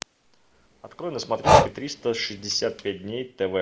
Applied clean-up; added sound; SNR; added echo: none; Breathing; -5 dB; none.